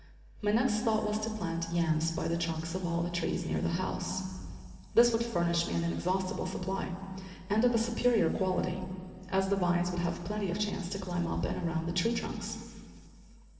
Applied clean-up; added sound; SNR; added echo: none; none; none; reverberation time 2.5 s.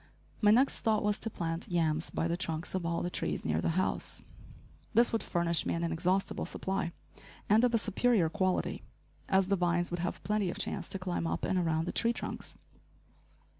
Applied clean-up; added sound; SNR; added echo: none; none; none; none.